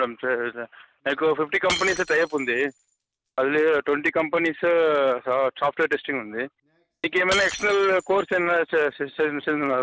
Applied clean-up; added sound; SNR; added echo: none; Shatter; 17 dB; none.